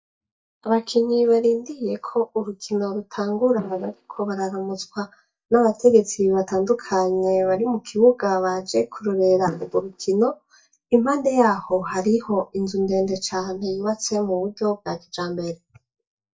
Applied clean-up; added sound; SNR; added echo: neural mask model DeepFilterNet 3.